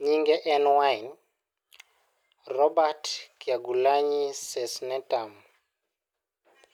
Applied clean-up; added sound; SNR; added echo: none; none; none; none.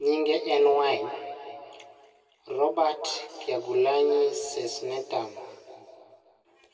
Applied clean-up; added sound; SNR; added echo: none; none; none; reverberation time 2.4 s.